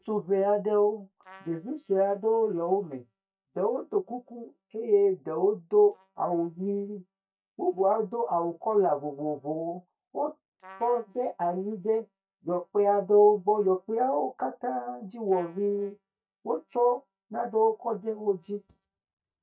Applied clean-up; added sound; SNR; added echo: neural mask model DeepFilterNet 3.